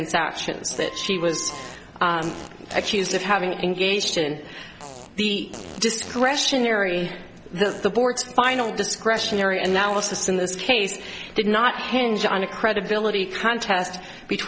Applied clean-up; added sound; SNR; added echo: none; Wind instrument, woodwind instrument + Fart; 18 dB; none.